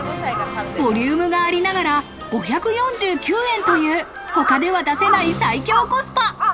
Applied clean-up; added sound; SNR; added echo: none; Crow; 6 dB; none.